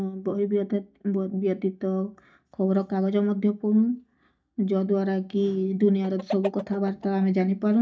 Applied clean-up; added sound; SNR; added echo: neural mask model DeepFilterNet 3.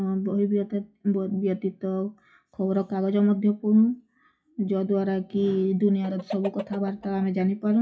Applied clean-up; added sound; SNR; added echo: classical method WPE with log-MMSE.